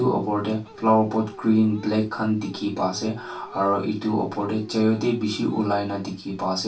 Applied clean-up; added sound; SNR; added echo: none; Dog; 19 dB; reverberation time 0.2 s.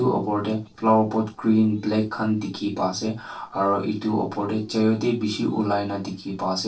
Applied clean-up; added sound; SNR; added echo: neural separator model SepFormer DNS4.